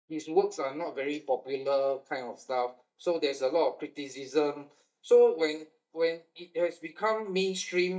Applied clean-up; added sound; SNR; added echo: neural mask model DeepFilterNet 3.